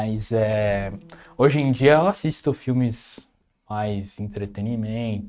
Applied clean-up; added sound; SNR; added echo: neural mask model RNNoise.